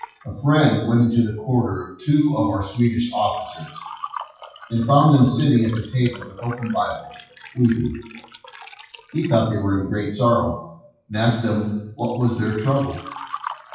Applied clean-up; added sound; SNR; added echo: classical method WPE with log-MMSE.